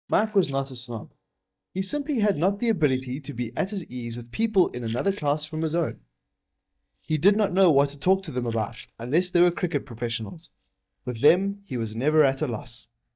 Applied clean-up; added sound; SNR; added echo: neural mask model DeepFilterNet 3.